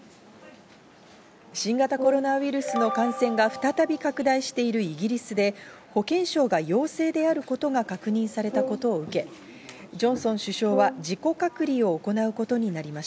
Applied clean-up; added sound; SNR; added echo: none; Brass instrument; 9 dB; none.